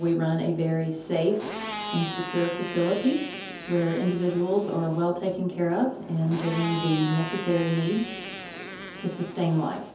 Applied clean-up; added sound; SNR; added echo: none; Motorcycle; 11 dB; reverberation time 0.5 s.